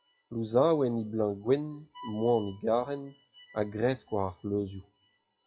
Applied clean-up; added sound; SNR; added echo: classical method WPE with log-MMSE.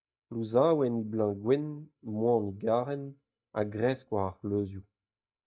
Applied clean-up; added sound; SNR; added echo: neural mask model DeepFilterNet 3.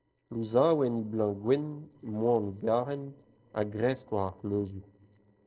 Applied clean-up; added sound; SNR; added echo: neural separator model SepFormer DNS4.